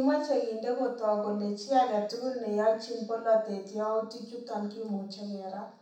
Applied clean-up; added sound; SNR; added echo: none; none; none; reverberation time 0.7 s.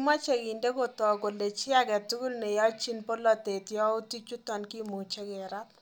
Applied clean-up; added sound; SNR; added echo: none; none; none; none.